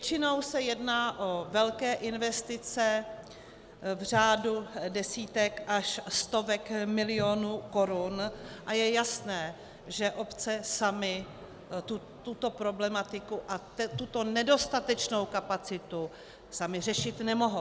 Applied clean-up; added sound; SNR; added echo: none; Toilet flush; 19 dB; none.